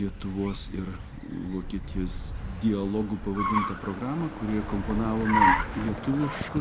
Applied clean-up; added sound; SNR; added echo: none; Car; 1 dB; none.